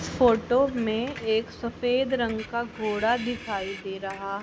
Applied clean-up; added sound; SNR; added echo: none; Screech; 18 dB; none.